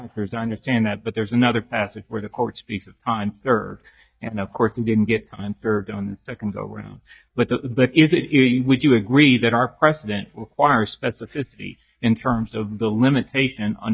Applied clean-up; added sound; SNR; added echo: neural mask model DeepFilterNet 3.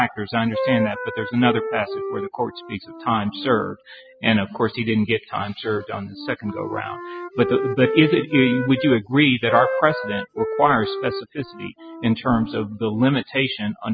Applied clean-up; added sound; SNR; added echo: classical method spectral subtraction.